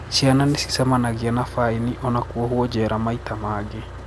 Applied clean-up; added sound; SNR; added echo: none; Motor vehicle (road); 13 dB; none.